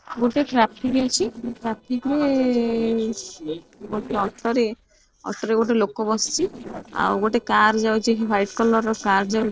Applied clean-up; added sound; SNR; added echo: neural separator model SepFormer DNS4.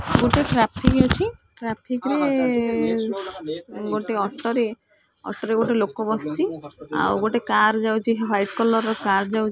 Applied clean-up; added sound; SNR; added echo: none; none; none; none.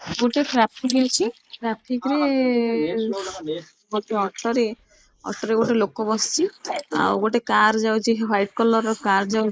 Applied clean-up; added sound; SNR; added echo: neural mask model Resemble Enhance denoiser.